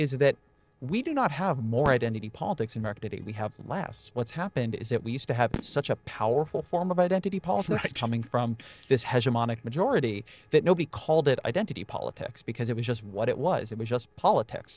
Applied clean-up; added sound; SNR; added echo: neural separator model SepFormer DNS4.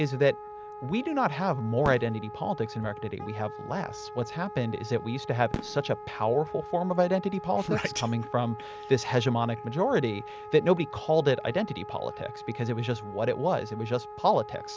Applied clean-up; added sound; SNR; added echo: none; Wind instrument, woodwind instrument + Fireworks; 12 dB; none.